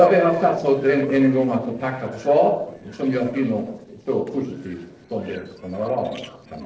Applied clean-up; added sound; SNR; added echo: neural separator model SepFormer DNS4.